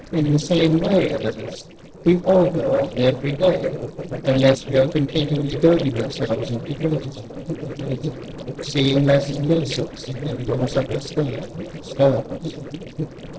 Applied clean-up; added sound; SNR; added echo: neural separator model SepFormer DNS4.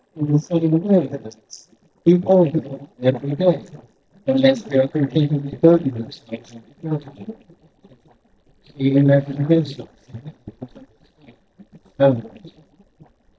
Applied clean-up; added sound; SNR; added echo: neural mask model DeepFilterNet 3.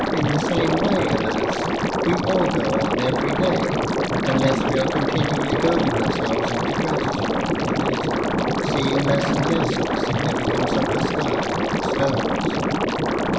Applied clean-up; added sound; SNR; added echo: none; Liquid; -5 dB; reverberation time 0.9 s.